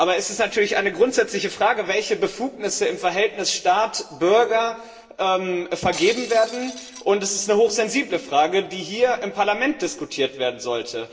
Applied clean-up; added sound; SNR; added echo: neural separator model SepFormer DNS4.